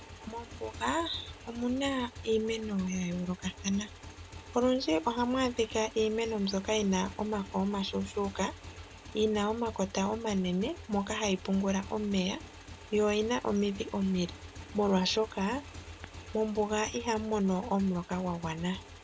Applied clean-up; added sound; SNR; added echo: none; Motorcycle / Engine; 15 dB; none.